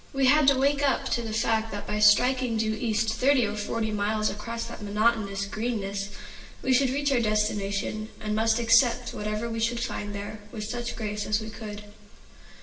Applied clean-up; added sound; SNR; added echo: none; none; none; reverberation time 0.9 s.